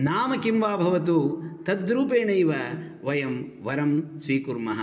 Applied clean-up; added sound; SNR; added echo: none; none; none; none.